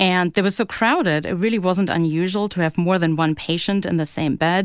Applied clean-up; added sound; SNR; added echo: none; none; none; none.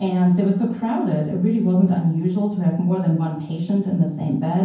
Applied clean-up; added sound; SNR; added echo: none; none; none; reverberation time 0.9 s.